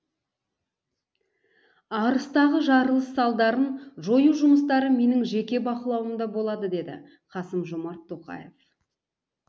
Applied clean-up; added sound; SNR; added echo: none; none; none; none.